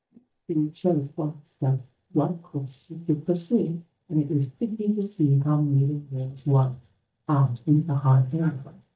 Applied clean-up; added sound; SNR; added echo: neural mask model DeepFilterNet 3.